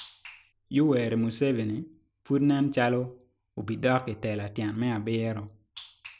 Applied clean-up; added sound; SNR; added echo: none; none; none; none.